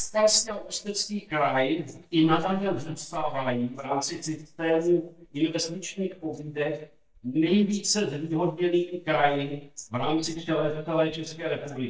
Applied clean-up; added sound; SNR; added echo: neural mask model DeepFilterNet 3.